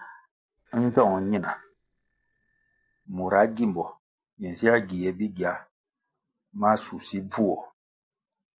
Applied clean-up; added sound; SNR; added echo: neural separator model SepFormer DNS4.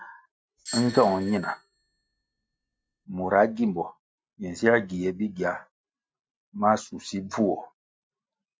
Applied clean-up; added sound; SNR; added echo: neural mask model RNNoise.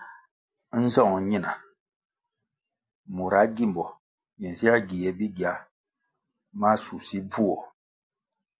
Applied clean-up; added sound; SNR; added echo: none; none; none; none.